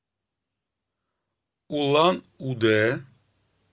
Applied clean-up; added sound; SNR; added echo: none; none; none; none.